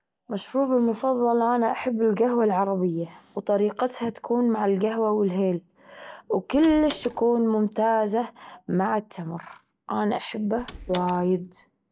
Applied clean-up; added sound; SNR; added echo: none; Door; 15 dB; none.